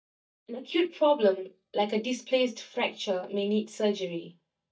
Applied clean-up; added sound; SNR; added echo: neural mask model DeepFilterNet 3.